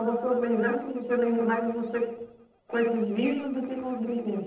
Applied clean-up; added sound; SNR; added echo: neural separator model SepFormer DNS4.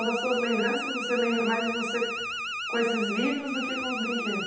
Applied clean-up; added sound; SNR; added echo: none; Alarm; 4 dB; reverberation time 0.8 s.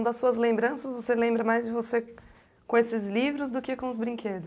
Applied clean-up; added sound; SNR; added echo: none; none; none; none.